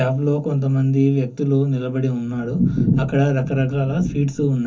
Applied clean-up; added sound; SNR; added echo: none; none; none; reverberation time 0.3 s.